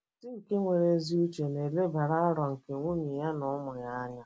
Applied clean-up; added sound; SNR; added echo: none; none; none; none.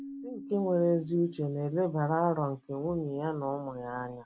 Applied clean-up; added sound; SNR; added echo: none; Keyboard (musical); 18 dB; none.